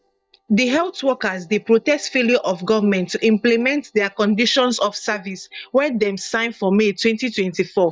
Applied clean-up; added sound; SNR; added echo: neural mask model DeepFilterNet 3.